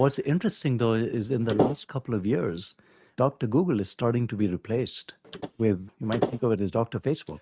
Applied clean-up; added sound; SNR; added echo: neural mask model RNNoise.